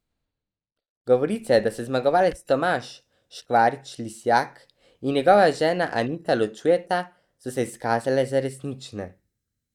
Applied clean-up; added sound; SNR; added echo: neural mask model DeepFilterNet 3.